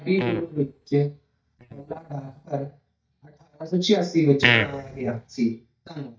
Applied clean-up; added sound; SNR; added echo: neural mask model DeepFilterNet 3.